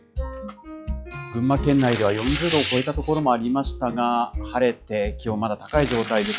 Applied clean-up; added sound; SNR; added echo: classical method log-MMSE.